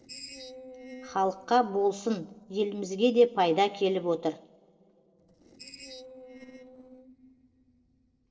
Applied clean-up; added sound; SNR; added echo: neural separator model SepFormer DNS4.